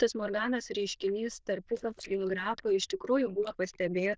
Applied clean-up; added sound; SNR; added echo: neural diffusion model UNIVERSE++.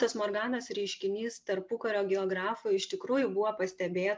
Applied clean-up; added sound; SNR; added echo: none; none; none; none.